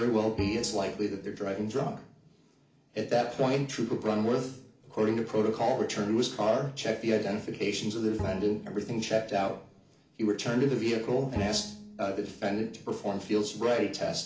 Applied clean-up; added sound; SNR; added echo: none; Bowed string instrument; 12 dB; reverberation time 0.4 s.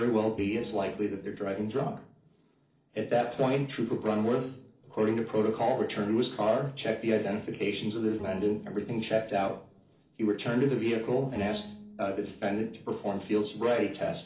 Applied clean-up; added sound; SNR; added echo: neural separator model SepFormer DNS4.